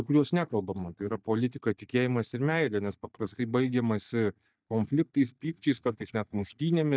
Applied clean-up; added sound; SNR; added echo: neural mask model DeepFilterNet 3.